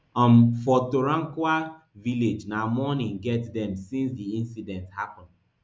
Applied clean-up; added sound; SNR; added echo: none; none; none; none.